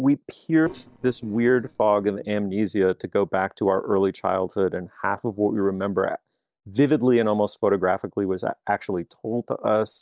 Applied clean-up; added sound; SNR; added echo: neural separator model SepFormer DNS4.